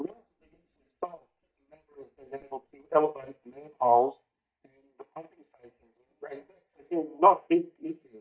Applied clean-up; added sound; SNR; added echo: neural mask model DeepFilterNet 3.